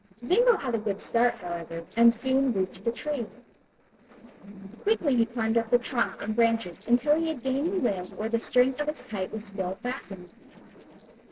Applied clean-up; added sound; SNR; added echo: neural separator model SepFormer DNS4.